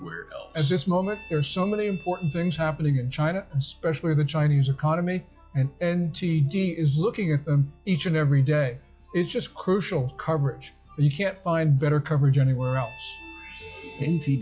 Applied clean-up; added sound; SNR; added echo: classical method log-MMSE.